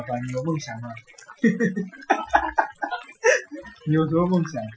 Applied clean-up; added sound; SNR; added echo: classical method Wiener filter.